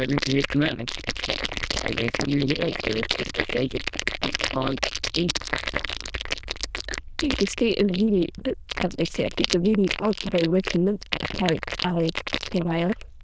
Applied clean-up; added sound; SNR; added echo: neural diffusion model UNIVERSE++.